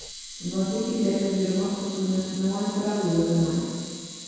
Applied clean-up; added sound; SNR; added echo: none; Camera; 14 dB; reverberation time 2.0 s.